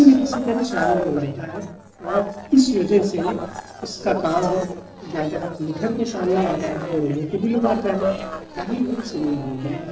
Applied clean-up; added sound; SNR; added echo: neural separator model SepFormer DNS4.